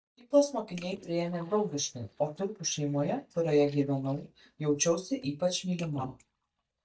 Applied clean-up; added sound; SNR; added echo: neural mask model DeepFilterNet 3.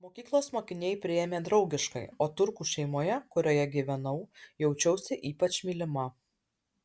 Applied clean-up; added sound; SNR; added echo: none; none; none; none.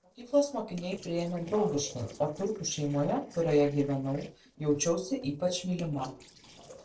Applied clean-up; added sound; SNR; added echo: neural separator model SepFormer DNS4.